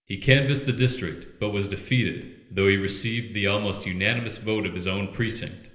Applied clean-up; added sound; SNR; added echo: none; none; none; reverberation time 1.4 s.